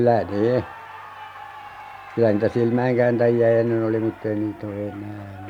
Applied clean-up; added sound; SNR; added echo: none; Cheering; 19 dB; none.